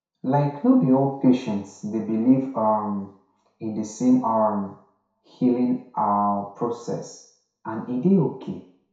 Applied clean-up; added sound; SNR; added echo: none; none; none; reverberation time 0.6 s.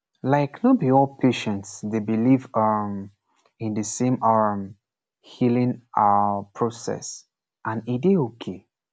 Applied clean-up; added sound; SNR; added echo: none; none; none; none.